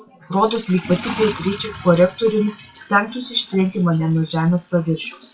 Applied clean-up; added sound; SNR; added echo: classical method WPE with log-MMSE.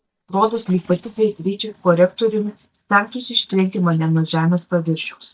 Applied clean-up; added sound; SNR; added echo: neural mask model DeepFilterNet 3.